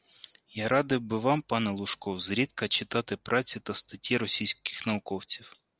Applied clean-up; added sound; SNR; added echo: none; none; none; none.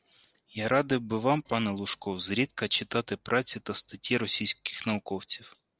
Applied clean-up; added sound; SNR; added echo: neural separator model SepFormer DNS4.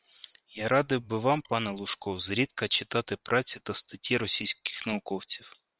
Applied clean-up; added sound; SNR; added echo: neural separator model SepFormer WHAM!.